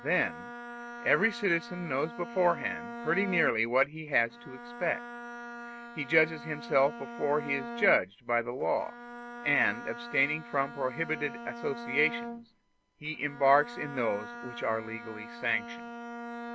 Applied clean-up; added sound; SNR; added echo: none; Bowed string instrument; 11 dB; none.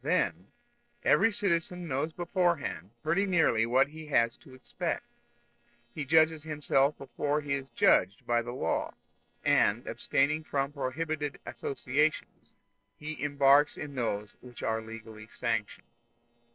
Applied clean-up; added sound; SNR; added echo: neural separator model SepFormer DNS4.